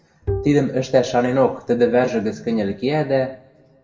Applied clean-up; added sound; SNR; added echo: none; Bowed string instrument; 11 dB; reverberation time 0.7 s.